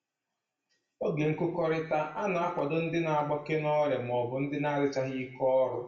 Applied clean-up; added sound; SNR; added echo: none; none; none; reverberation time 0.6 s.